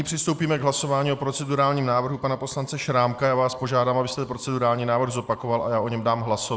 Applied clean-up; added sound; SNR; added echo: neural mask model Resemble Enhance denoiser.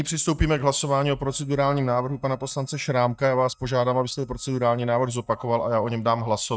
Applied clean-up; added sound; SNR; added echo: neural mask model DeepFilterNet 3.